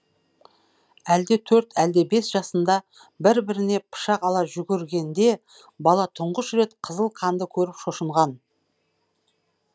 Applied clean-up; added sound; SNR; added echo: none; none; none; none.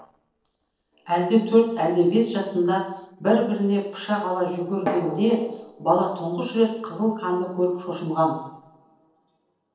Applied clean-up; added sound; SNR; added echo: neural separator model SepFormer DNS4.